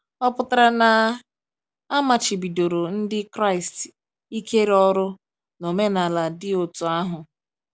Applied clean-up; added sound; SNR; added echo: none; none; none; none.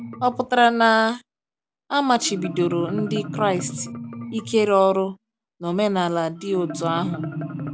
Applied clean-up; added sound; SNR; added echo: none; Marimba, xylophone; 11 dB; none.